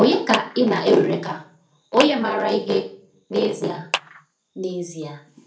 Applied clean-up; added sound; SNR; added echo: none; Clapping; 11 dB; reverberation time 0.4 s.